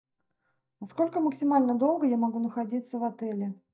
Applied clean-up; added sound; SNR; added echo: neural mask model DeepFilterNet 3.